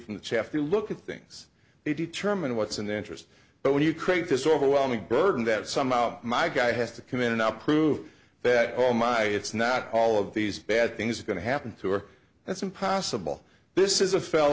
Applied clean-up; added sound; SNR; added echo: none; none; none; none.